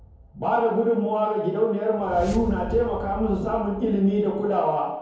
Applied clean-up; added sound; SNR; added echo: none; Whoosh, swoosh, swish; 14 dB; reverberation time 0.9 s.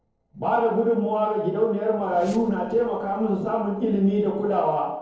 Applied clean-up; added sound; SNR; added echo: neural separator model SepFormer DNS4.